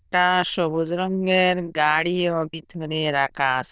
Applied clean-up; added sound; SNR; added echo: neural diffusion model UNIVERSE++.